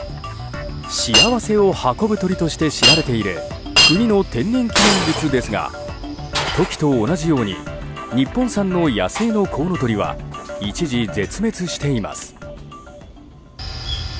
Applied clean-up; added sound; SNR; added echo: none; Shatter; 4 dB; none.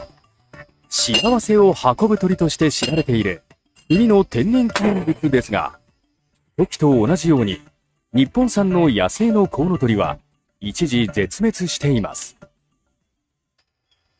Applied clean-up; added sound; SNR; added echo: neural mask model RNNoise.